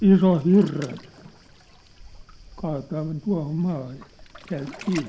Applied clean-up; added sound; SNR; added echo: none; Waves, surf; 19 dB; none.